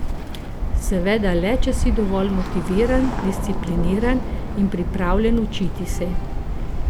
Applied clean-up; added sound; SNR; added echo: none; Bird; -1 dB; none.